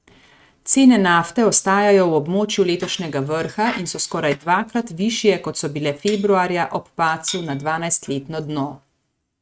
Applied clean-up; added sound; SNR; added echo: neural mask model RNNoise.